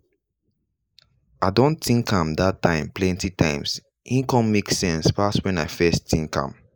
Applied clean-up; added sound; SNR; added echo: neural mask model Resemble Enhance denoiser.